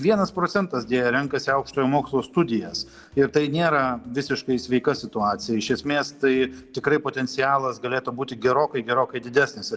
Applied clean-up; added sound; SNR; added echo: none; none; none; none.